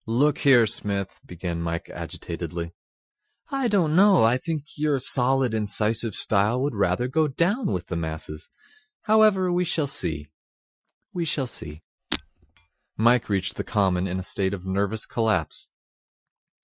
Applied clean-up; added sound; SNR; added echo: classical method Wiener filter.